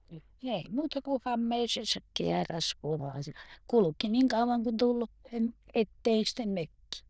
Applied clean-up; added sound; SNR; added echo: neural diffusion model UNIVERSE++.